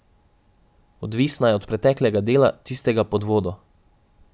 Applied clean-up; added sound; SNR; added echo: none; none; none; none.